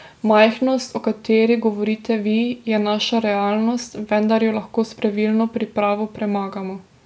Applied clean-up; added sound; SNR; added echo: none; none; none; none.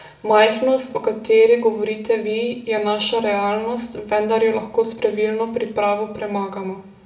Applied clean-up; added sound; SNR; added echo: none; none; none; reverberation time 0.7 s.